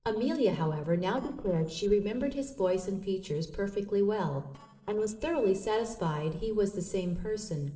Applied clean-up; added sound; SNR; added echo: neural separator model SepFormer DNS4.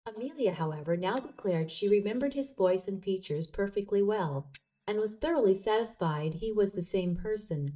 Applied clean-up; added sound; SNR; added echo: neural mask model DeepFilterNet 3.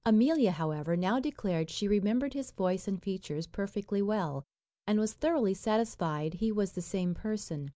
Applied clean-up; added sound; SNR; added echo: none; none; none; none.